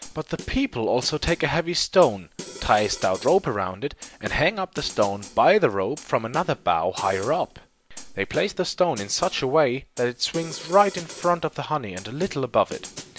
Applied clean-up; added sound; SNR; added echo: none; Snare drum; 18 dB; none.